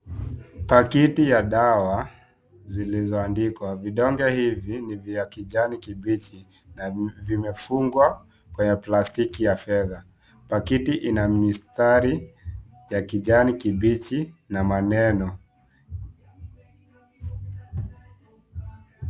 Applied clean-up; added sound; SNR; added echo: none; none; none; none.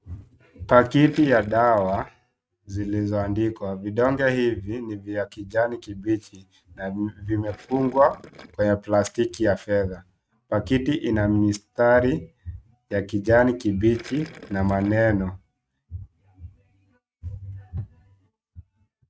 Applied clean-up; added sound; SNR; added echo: neural mask model RNNoise.